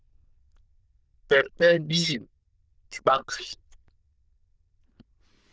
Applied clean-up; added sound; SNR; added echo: neural diffusion model UNIVERSE++.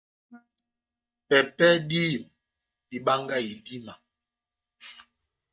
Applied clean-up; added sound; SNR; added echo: neural mask model DeepFilterNet 3.